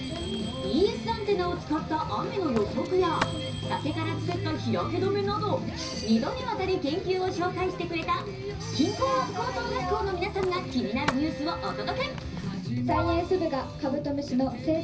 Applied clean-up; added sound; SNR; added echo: none; Writing; 16 dB; reverberation time 0.4 s.